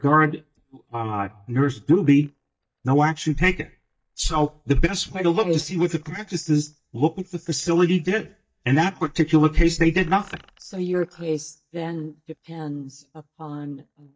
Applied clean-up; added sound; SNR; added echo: neural mask model DeepFilterNet 3.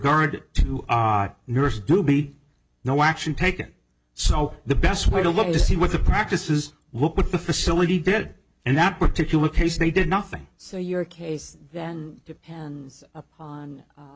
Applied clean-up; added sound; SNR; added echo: none; none; none; none.